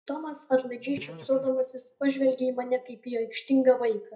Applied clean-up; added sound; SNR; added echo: neural mask model DeepFilterNet 3.